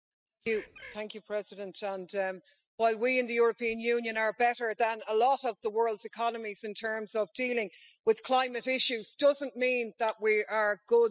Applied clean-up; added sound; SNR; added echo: classical method spectral subtraction.